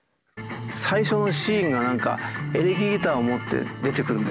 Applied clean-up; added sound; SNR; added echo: none; none; none; none.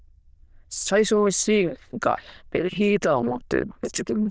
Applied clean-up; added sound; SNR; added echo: neural diffusion model UNIVERSE++.